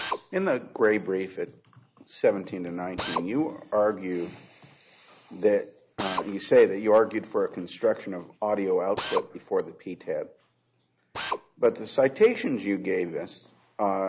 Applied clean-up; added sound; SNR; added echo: none; Drill; 12 dB; none.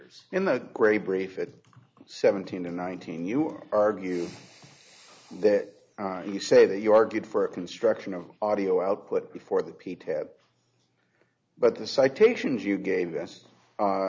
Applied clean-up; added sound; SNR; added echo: none; none; none; none.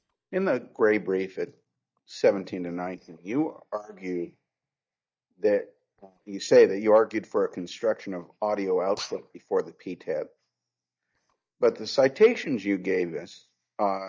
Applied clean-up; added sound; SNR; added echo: neural mask model DeepFilterNet 3.